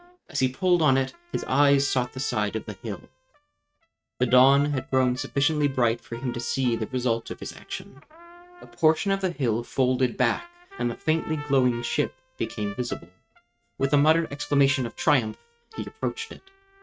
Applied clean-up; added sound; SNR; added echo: neural mask model RNNoise.